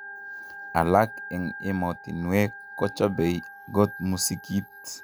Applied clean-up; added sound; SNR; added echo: none; Organ; 15 dB; none.